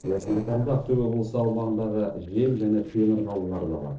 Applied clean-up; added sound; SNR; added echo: neural separator model SepFormer DNS4.